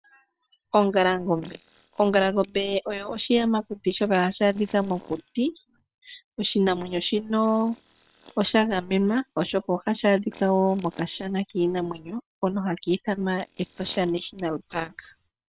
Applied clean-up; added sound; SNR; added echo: neural separator model SepFormer WHAM!.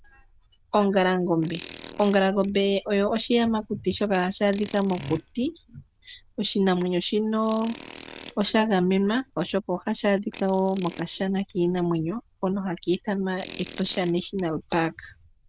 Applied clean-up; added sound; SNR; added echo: neural diffusion model UNIVERSE++.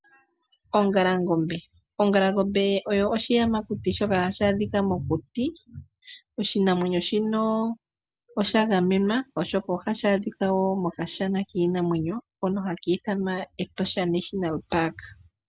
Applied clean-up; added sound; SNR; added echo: none; none; none; none.